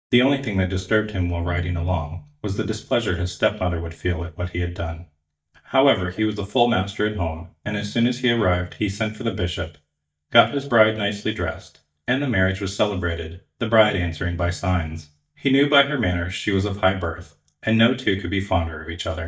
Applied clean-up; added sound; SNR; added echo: neural mask model DeepFilterNet 3.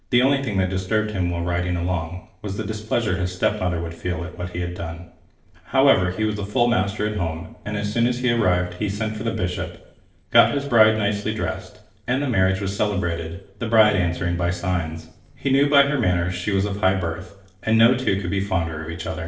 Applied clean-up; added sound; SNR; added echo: neural separator model SepFormer DNS4.